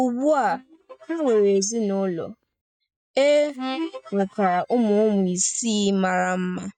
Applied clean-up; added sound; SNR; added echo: neural mask model DeepFilterNet 3.